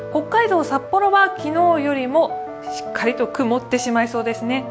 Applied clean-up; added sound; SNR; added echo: none; none; none; none.